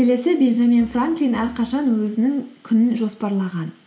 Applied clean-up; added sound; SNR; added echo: none; none; none; none.